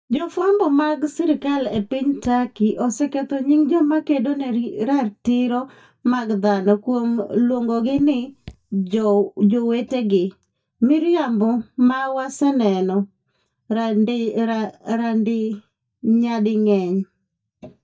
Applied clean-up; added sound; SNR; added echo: neural mask model DeepFilterNet 3.